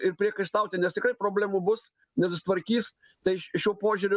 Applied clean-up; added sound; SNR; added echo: none; none; none; none.